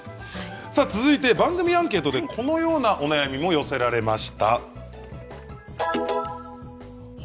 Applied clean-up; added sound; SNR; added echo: none; none; none; none.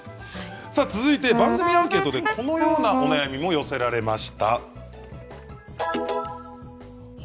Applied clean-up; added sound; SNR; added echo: none; Wind instrument, woodwind instrument; -1 dB; none.